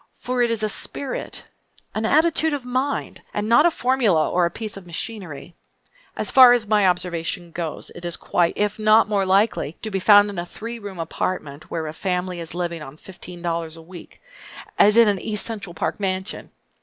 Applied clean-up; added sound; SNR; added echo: none; none; none; none.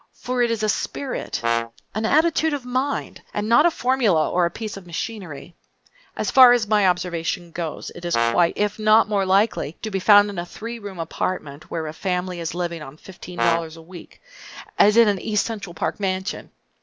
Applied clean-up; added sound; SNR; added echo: none; Brass instrument; 4 dB; none.